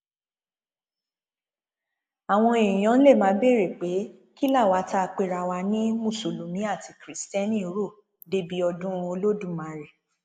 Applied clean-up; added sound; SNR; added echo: neural mask model Resemble Enhance denoiser.